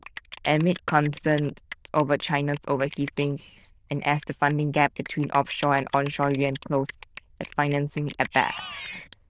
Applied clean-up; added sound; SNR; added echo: neural diffusion model UNIVERSE++.